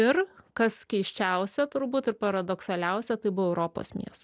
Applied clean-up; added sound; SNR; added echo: none; none; none; none.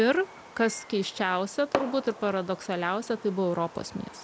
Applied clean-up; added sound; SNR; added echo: none; Fireworks; 12 dB; none.